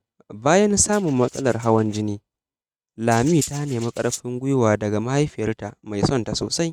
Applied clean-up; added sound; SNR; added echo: neural mask model RNNoise.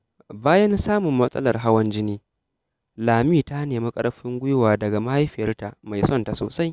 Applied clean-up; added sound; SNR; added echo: none; none; none; none.